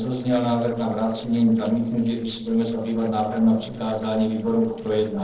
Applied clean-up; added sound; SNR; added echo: neural separator model SepFormer DNS4.